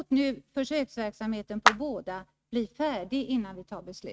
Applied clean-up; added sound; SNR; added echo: neural mask model RNNoise.